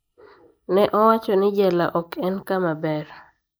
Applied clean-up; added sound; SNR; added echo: neural mask model Resemble Enhance denoiser.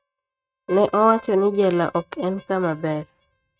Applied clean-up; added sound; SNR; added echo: neural mask model RNNoise.